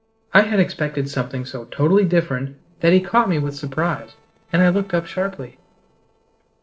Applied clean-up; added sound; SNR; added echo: neural separator model SepFormer DNS4.